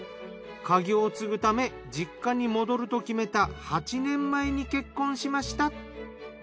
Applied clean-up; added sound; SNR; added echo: none; none; none; none.